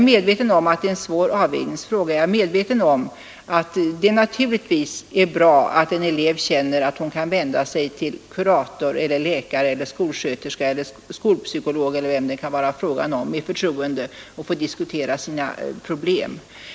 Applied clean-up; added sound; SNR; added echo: none; none; none; none.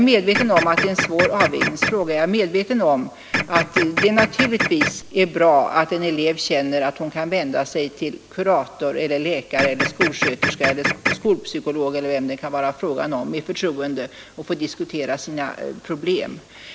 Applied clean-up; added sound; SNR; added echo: none; Printer; 2 dB; none.